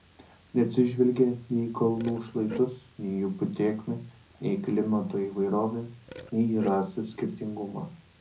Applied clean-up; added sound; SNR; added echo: none; Burping, eructation; 20 dB; reverberation time 0.4 s.